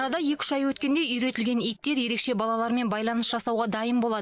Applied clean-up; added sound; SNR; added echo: none; none; none; none.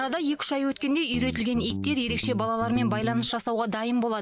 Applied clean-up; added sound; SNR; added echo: none; Guitar; 6 dB; none.